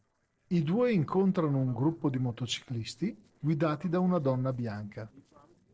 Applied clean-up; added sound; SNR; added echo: neural separator model SepFormer DNS4.